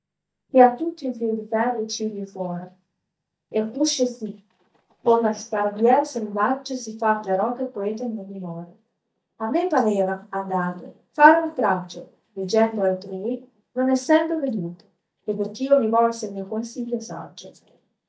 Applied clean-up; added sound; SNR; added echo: neural mask model DeepFilterNet 3.